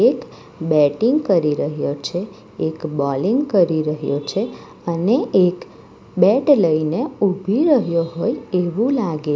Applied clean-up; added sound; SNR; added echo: none; none; none; none.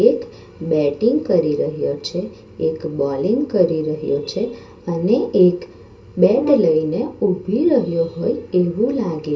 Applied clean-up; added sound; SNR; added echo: none; Brass instrument; 10 dB; reverberation time 0.2 s.